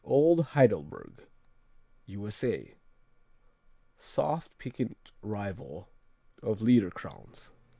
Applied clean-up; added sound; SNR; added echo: none; none; none; none.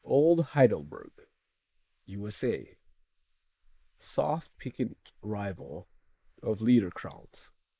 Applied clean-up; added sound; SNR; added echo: neural mask model Resemble Enhance denoiser.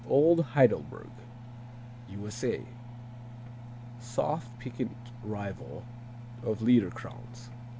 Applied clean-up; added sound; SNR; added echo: none; Engine; 12 dB; none.